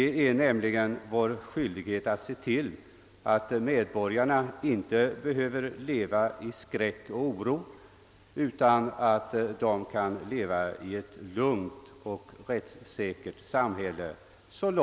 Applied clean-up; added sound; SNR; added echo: none; none; none; none.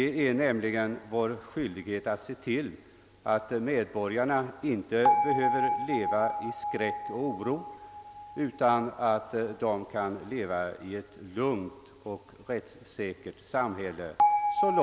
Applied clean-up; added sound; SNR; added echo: none; Bell; 3 dB; none.